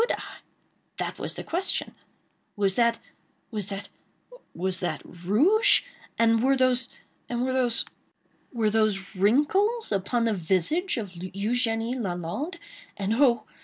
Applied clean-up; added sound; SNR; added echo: none; none; none; none.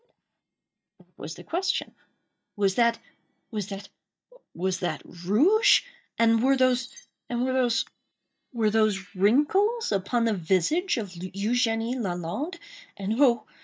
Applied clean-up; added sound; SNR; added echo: neural mask model DeepFilterNet 3.